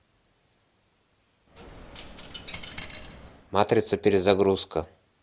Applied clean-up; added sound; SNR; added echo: none; Coin (dropping); 12 dB; none.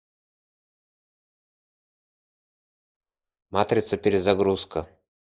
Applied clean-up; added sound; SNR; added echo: neural mask model Resemble Enhance denoiser.